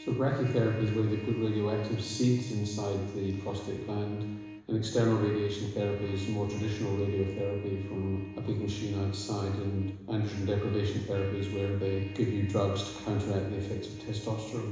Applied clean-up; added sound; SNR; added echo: none; Trumpet; 15 dB; reverberation time 1.0 s.